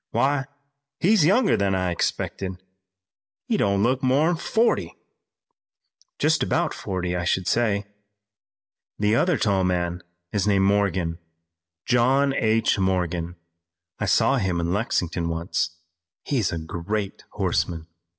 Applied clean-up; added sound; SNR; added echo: none; none; none; none.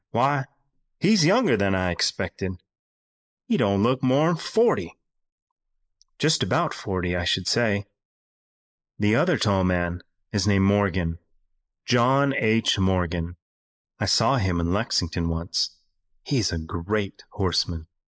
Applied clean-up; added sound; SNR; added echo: neural mask model Resemble Enhance denoiser.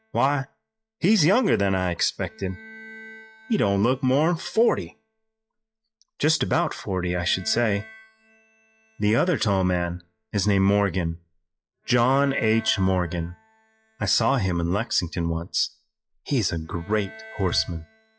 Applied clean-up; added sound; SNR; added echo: classical method log-MMSE.